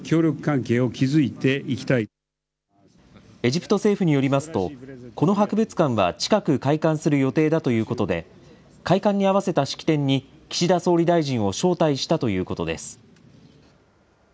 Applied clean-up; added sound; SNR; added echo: none; none; none; none.